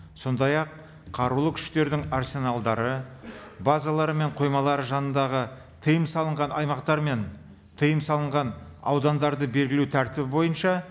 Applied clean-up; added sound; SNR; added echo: none; none; none; none.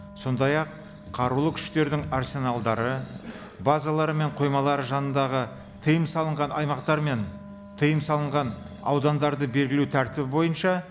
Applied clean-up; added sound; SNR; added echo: none; Animal + Wind instrument, woodwind instrument; 19 dB; none.